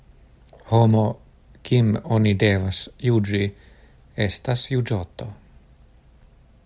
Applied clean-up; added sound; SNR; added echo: none; none; none; none.